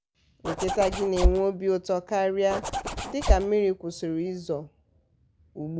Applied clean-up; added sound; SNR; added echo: none; Zipper (clothing); -2 dB; none.